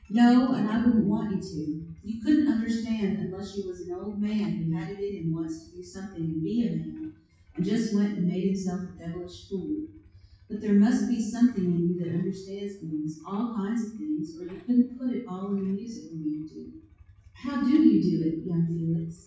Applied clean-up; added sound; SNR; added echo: classical method WPE with log-MMSE.